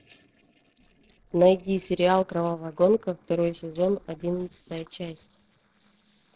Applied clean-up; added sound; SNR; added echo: neural separator model SepFormer DNS4.